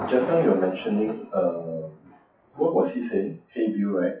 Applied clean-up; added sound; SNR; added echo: classical method WPE with log-MMSE.